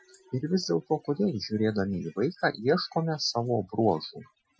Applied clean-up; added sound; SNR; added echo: classical method Wiener filter.